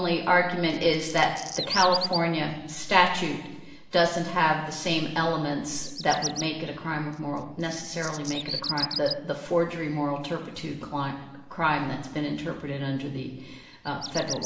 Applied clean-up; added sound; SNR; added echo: none; Bird vocalization, bird call, bird song; 12 dB; reverberation time 1.0 s.